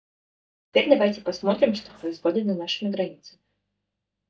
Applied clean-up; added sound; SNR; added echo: neural mask model DeepFilterNet 3.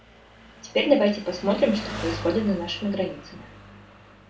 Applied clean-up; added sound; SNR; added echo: none; Engine; 13 dB; reverberation time 0.3 s.